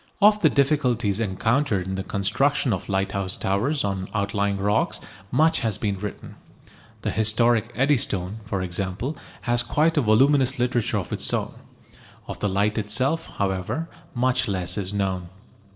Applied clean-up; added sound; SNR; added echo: none; none; none; reverberation time 2.2 s.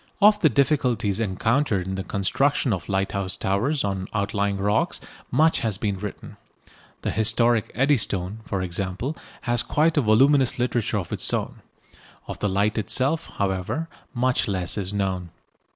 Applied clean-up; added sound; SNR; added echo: none; none; none; none.